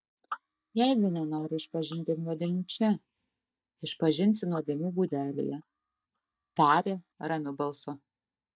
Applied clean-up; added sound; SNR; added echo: neural mask model DeepFilterNet 3.